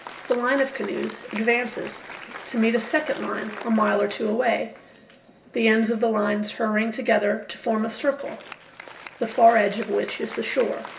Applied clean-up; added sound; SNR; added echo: none; Applause; 18 dB; reverberation time 1.1 s.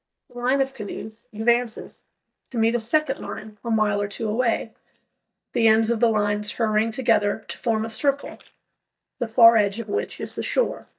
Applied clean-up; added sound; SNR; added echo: neural mask model DeepFilterNet 3.